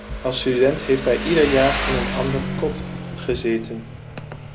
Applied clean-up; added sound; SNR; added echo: none; Motorcycle; 6 dB; none.